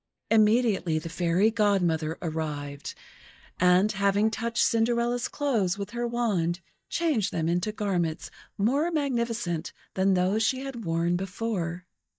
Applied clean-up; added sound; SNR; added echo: neural mask model DeepFilterNet 3.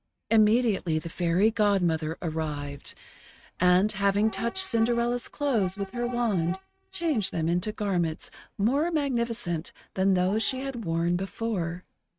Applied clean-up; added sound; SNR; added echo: neural mask model RNNoise.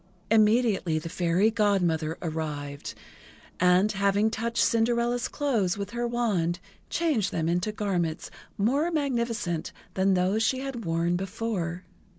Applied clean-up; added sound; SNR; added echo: none; none; none; none.